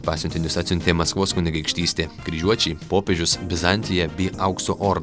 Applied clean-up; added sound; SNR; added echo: none; none; none; none.